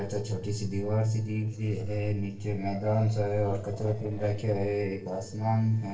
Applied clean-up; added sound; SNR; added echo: neural separator model SepFormer DNS4.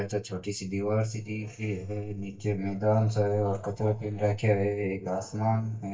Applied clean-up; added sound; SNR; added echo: neural mask model DeepFilterNet 3.